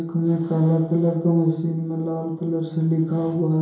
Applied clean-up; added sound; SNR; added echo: none; none; none; reverberation time 2.8 s.